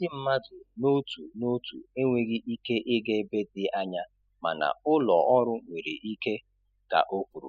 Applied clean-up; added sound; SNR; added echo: classical method spectral subtraction.